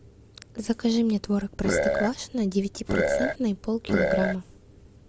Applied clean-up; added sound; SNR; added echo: none; Burping, eructation; -4 dB; none.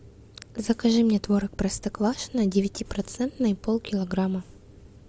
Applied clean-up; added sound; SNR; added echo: none; none; none; none.